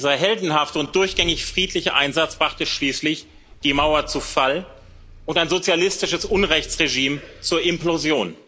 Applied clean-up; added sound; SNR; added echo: none; Engine starting / Car; 18 dB; none.